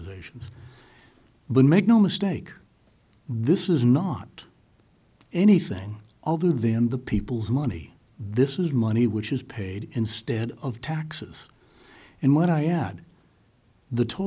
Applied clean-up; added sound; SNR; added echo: none; none; none; none.